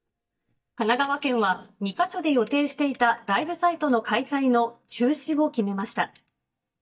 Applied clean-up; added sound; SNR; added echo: neural mask model DeepFilterNet 3.